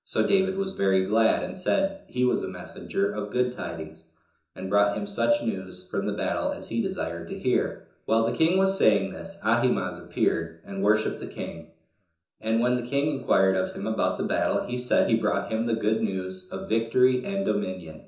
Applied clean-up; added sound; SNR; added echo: none; none; none; reverberation time 0.6 s.